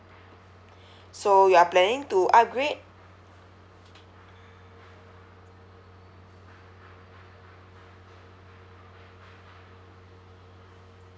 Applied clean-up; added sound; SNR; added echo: none; none; none; none.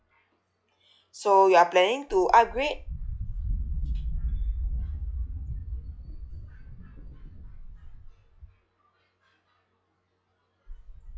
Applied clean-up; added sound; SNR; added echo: classical method log-MMSE.